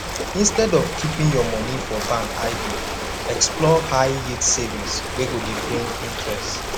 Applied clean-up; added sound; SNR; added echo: none; Ocean; 4 dB; none.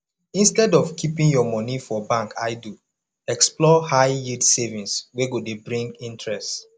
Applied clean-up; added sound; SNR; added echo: none; none; none; none.